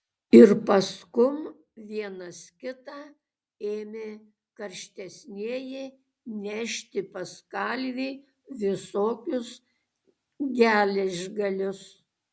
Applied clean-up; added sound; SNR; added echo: none; none; none; none.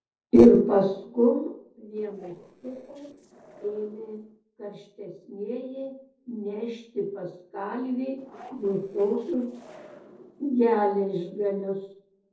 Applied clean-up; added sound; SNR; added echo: neural separator model SepFormer DNS4.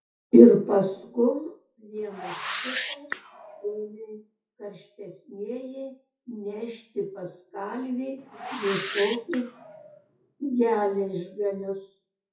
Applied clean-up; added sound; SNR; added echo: classical method WPE with log-MMSE.